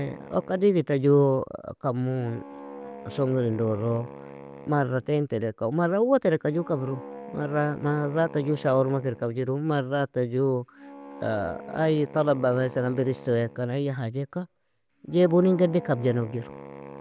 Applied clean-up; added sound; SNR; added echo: none; Wind instrument, woodwind instrument; 18 dB; none.